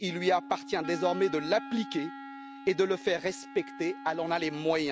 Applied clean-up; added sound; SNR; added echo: none; Wind instrument, woodwind instrument; 13 dB; none.